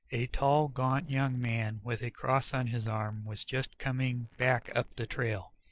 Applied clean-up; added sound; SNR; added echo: neural separator model SepFormer DNS4.